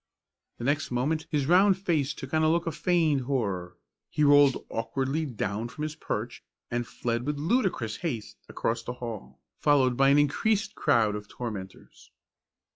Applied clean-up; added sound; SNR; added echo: classical method log-MMSE.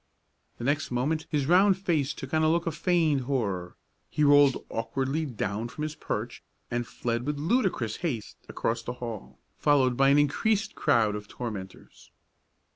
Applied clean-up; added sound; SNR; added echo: none; Rattle (instrument); 18 dB; none.